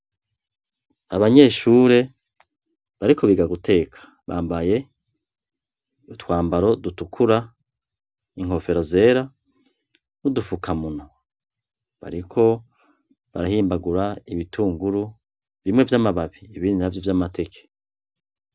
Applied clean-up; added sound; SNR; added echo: none; none; none; none.